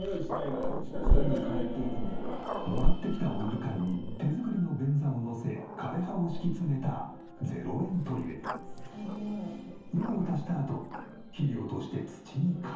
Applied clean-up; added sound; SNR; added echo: none; Growling; 0 dB; reverberation time 0.7 s.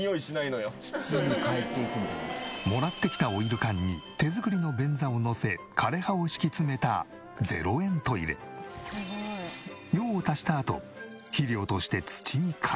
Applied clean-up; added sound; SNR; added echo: none; none; none; none.